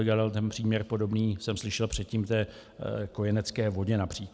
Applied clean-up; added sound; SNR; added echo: none; none; none; none.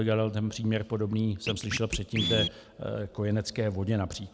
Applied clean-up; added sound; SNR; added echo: none; Scratching (performance technique); 7 dB; none.